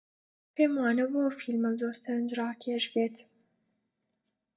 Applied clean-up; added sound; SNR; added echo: neural mask model DeepFilterNet 3.